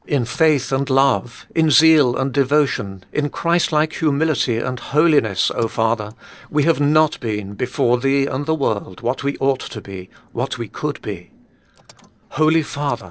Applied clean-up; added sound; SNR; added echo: neural separator model SepFormer DNS4.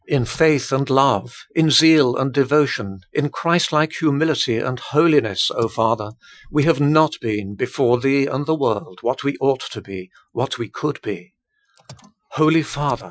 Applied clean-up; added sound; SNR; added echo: classical method Wiener filter.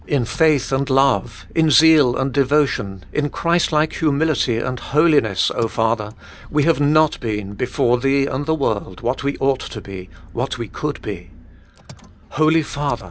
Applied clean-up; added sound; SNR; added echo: none; Engine; 19 dB; none.